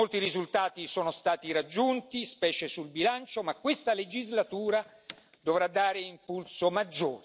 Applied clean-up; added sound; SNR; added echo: none; none; none; none.